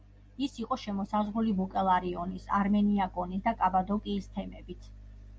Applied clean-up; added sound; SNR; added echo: none; none; none; none.